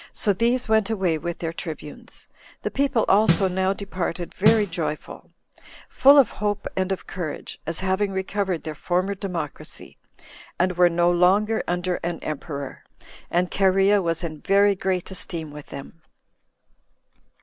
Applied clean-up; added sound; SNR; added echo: none; Snare drum; 4 dB; none.